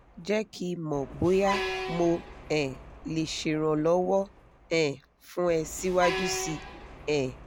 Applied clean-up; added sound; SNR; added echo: none; Truck; 10 dB; none.